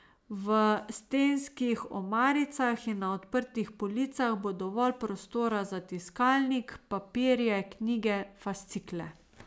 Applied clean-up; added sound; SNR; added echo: none; none; none; none.